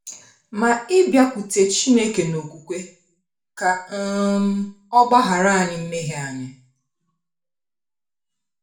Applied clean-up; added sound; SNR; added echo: none; none; none; reverberation time 0.4 s.